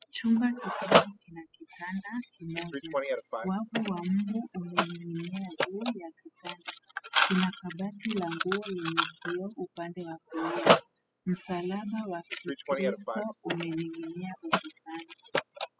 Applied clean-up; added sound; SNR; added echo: classical method spectral subtraction.